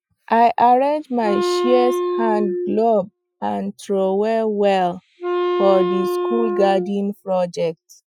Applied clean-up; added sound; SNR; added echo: classical method Wiener filter.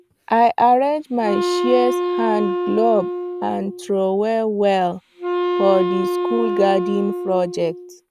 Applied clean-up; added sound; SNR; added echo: none; Wind instrument, woodwind instrument; 4 dB; none.